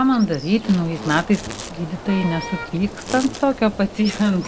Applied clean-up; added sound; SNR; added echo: none; Insect + Wind instrument, woodwind instrument; 12 dB; none.